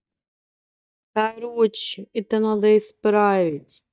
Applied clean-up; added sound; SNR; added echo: neural mask model DeepFilterNet 3.